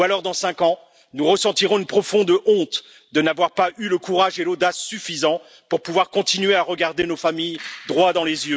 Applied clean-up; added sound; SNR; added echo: none; none; none; none.